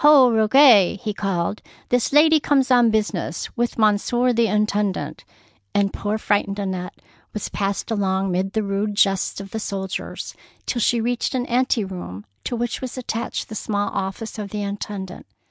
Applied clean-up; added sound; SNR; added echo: none; none; none; none.